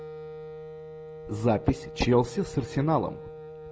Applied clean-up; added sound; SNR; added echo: none; Wind instrument, woodwind instrument; 13 dB; none.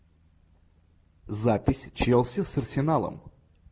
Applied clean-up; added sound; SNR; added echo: none; none; none; none.